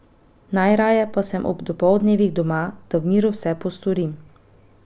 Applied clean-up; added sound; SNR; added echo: none; none; none; none.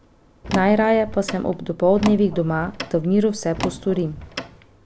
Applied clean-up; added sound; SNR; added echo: none; Door; 11 dB; none.